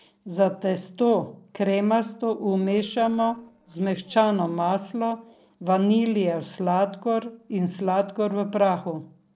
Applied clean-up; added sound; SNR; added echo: neural separator model SepFormer DNS4.